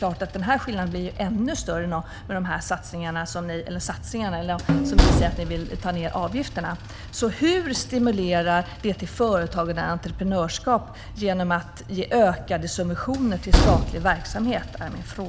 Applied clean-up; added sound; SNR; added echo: none; Train + Snare drum; 2 dB; none.